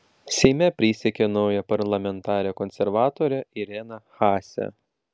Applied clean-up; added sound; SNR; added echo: none; none; none; none.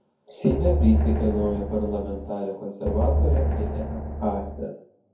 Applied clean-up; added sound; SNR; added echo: none; Drum; -2 dB; reverberation time 0.6 s.